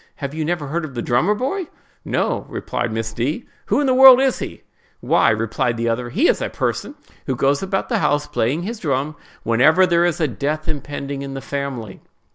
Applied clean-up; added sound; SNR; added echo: none; none; none; none.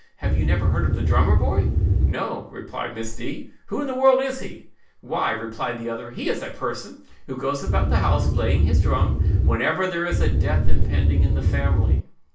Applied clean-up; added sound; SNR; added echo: none; Wind; -5 dB; reverberation time 0.3 s.